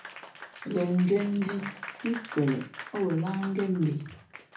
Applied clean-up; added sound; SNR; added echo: none; Applause; 14 dB; reverberation time 0.4 s.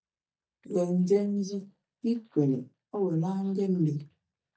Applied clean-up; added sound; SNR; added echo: neural mask model DeepFilterNet 3.